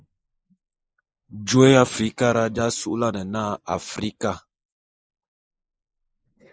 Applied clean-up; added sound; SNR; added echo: neural mask model Resemble Enhance denoiser.